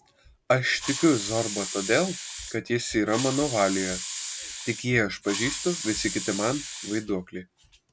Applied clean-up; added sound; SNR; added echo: none; Hiss; 7 dB; none.